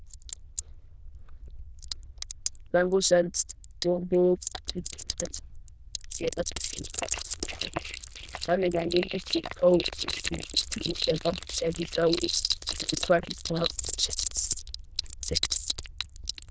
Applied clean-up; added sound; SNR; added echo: neural diffusion model UNIVERSE++.